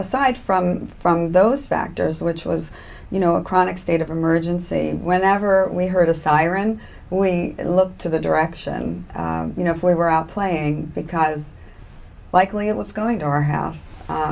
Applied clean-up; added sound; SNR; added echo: none; none; none; none.